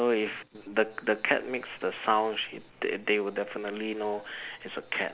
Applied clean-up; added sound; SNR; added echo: none; none; none; none.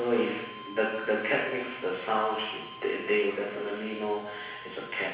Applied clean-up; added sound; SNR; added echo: none; Bowed string instrument; 17 dB; reverberation time 1.1 s.